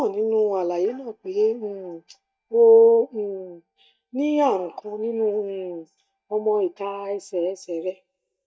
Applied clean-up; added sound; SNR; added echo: neural mask model DeepFilterNet 3.